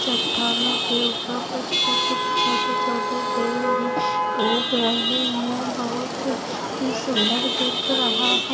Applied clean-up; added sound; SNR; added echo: none; Chatter / Traffic noise, roadway noise / Vehicle horn, car horn, honking / Engine; -4 dB; none.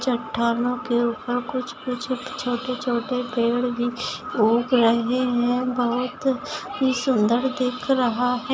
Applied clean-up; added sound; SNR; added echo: none; none; none; none.